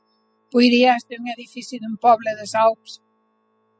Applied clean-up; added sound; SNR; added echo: classical method spectral subtraction.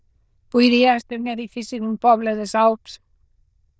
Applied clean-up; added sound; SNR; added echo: neural diffusion model UNIVERSE++.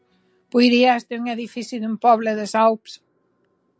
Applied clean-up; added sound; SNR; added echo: none; none; none; none.